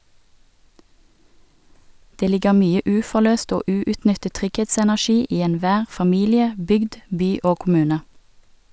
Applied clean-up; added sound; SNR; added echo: none; none; none; none.